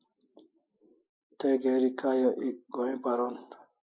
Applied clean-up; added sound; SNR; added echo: neural mask model Resemble Enhance denoiser.